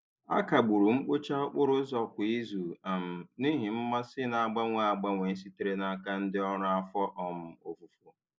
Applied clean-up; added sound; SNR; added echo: none; none; none; none.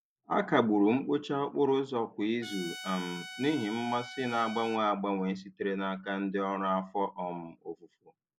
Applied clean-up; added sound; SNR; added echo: none; Trumpet; 13 dB; none.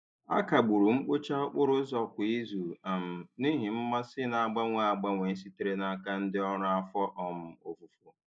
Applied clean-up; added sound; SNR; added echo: neural mask model Resemble Enhance denoiser.